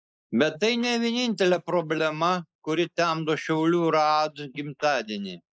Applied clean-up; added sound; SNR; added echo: neural mask model Resemble Enhance denoiser.